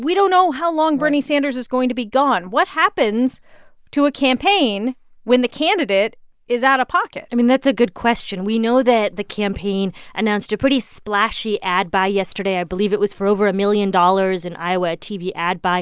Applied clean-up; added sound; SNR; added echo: none; none; none; none.